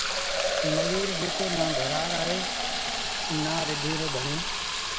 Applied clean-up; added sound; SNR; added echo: none; Fill (with liquid); -4 dB; none.